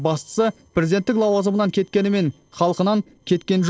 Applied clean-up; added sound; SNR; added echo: neural separator model SepFormer DNS4.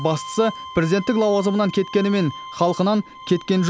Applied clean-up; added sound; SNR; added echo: none; Bowed string instrument; 16 dB; none.